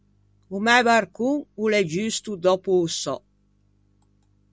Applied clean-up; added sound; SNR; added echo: none; none; none; none.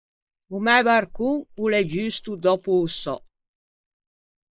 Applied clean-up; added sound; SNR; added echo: neural mask model Resemble Enhance denoiser.